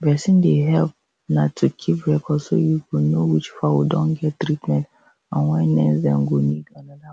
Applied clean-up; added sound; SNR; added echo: none; none; none; none.